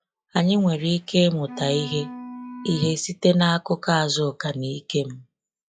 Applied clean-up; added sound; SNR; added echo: classical method log-MMSE.